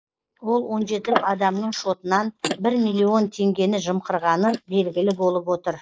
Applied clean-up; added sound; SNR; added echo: neural mask model Resemble Enhance denoiser.